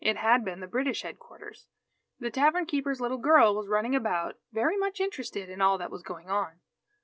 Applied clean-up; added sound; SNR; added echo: none; none; none; none.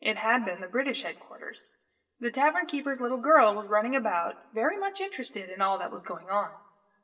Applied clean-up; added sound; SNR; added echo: none; none; none; reverberation time 0.7 s.